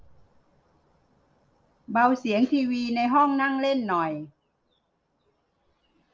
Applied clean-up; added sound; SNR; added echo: none; none; none; none.